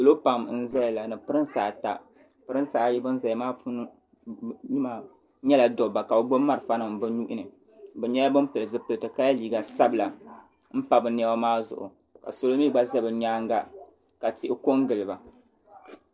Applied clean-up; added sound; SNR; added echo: neural separator model SepFormer DNS4.